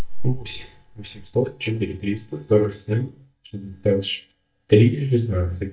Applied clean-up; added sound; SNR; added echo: neural mask model DeepFilterNet 3.